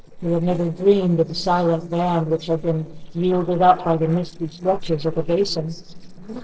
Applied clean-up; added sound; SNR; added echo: neural separator model SepFormer DNS4.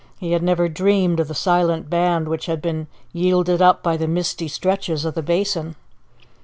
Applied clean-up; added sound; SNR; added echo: none; none; none; none.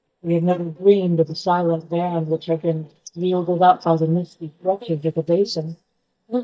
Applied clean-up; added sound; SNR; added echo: neural mask model DeepFilterNet 3.